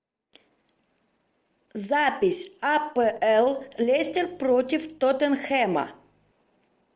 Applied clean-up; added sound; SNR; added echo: neural separator model SepFormer DNS4.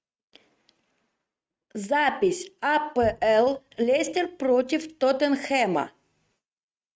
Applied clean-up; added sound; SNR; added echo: neural mask model RNNoise.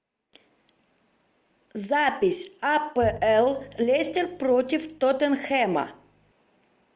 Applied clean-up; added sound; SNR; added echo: none; Bowed string instrument; 19 dB; none.